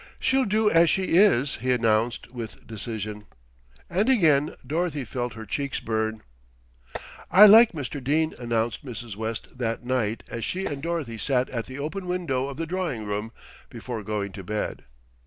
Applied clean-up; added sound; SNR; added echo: neural separator model SepFormer DNS4.